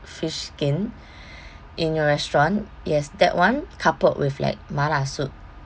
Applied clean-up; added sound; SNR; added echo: none; none; none; none.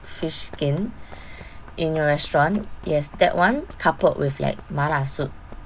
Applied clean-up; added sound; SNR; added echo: none; Run; 15 dB; none.